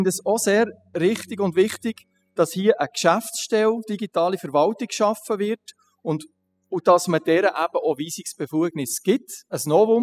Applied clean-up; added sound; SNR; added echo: classical method spectral subtraction.